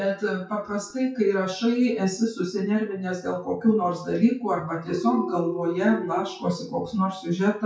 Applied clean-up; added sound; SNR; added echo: classical method WPE with log-MMSE.